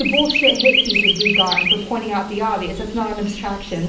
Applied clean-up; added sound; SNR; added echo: none; Chirp, tweet; -1 dB; reverberation time 0.6 s.